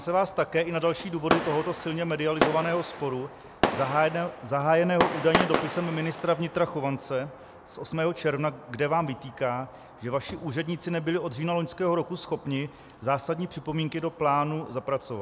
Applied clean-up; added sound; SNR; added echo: none; Fireworks; 7 dB; none.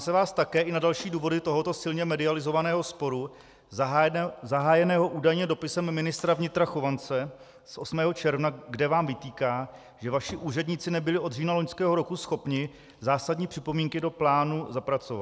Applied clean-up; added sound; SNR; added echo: none; none; none; none.